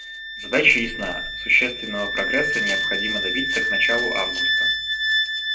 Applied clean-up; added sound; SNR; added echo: none; Wind instrument, woodwind instrument; -1 dB; reverberation time 0.2 s.